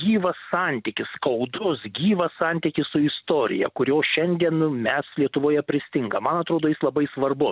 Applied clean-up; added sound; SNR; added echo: none; none; none; none.